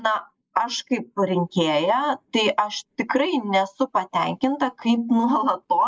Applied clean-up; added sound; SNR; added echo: neural mask model Resemble Enhance denoiser.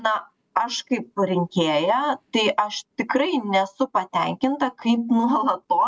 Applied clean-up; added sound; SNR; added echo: none; none; none; none.